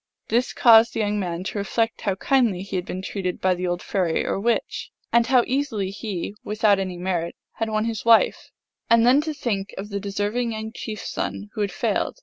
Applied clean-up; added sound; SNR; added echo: none; none; none; none.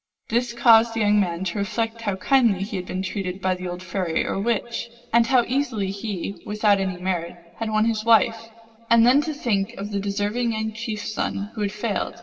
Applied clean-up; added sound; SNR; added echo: none; none; none; reverberation time 1.7 s.